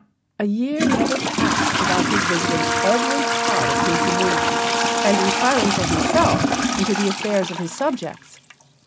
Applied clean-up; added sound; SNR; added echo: none; Brass instrument + Trickle, dribble / Toilet flush; -2 dB; none.